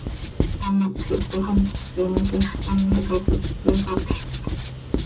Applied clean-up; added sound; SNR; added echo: none; Writing; 1 dB; reverberation time 0.2 s.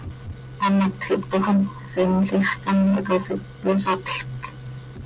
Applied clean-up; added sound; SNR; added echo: none; none; none; none.